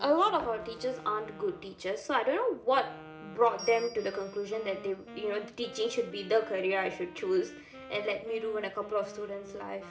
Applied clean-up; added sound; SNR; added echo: none; Wind instrument, woodwind instrument + Bell; 16 dB; none.